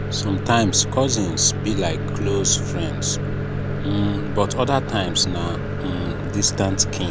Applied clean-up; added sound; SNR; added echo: none; Microwave oven; 2 dB; none.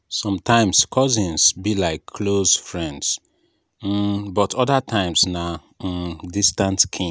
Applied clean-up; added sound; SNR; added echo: none; none; none; none.